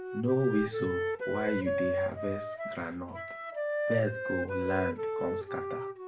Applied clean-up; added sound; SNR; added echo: none; Wind instrument, woodwind instrument; 0 dB; reverberation time 0.3 s.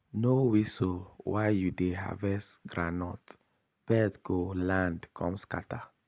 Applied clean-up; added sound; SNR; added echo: none; none; none; none.